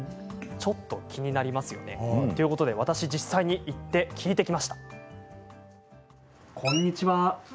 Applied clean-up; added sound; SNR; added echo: none; none; none; none.